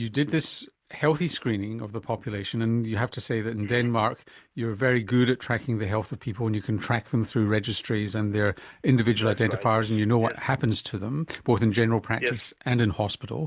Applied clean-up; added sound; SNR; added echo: none; none; none; none.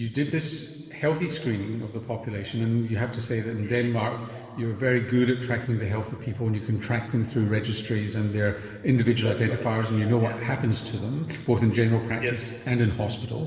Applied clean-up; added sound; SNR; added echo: none; none; none; reverberation time 2.1 s.